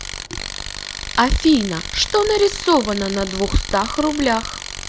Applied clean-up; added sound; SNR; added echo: none; Tools; 10 dB; none.